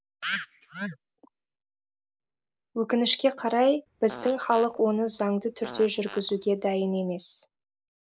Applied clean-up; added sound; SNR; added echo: neural mask model Resemble Enhance denoiser.